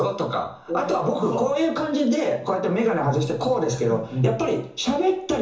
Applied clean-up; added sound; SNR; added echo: none; Whoosh, swoosh, swish; 19 dB; reverberation time 0.7 s.